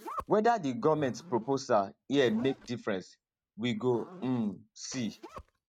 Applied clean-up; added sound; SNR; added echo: neural mask model RNNoise.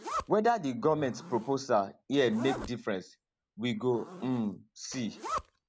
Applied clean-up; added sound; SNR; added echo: none; Zipper (clothing); 11 dB; none.